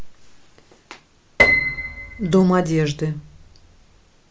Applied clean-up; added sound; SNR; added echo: none; Piano; 0 dB; none.